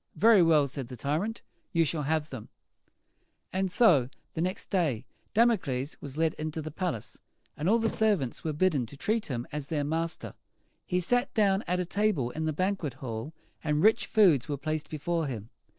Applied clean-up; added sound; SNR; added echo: neural separator model SepFormer DNS4.